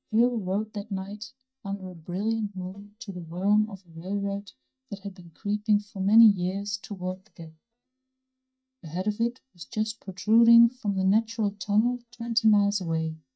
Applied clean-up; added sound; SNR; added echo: neural mask model DeepFilterNet 3.